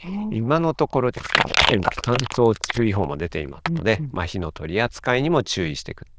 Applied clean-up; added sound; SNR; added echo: neural diffusion model UNIVERSE++.